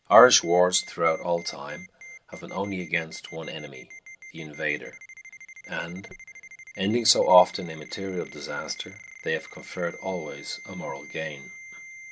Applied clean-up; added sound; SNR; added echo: none; Ringtone; 18 dB; none.